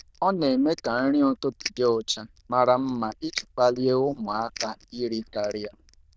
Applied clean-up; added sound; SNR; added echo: neural diffusion model UNIVERSE++.